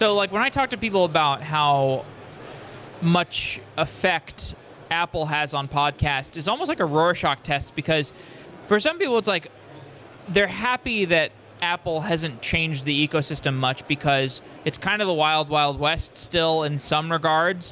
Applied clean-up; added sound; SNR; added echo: none; none; none; none.